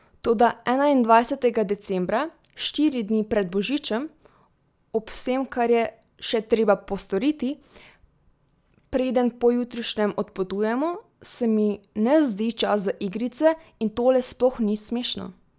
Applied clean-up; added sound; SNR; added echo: none; none; none; none.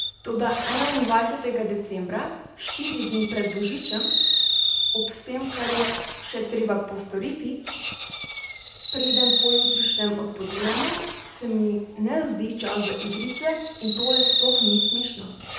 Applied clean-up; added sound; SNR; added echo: none; Fireworks; -2 dB; reverberation time 0.9 s.